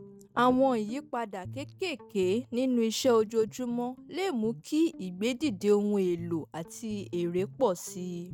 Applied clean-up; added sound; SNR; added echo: neural mask model RNNoise.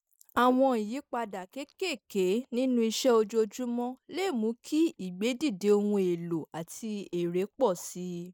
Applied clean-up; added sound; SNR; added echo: neural mask model Resemble Enhance denoiser.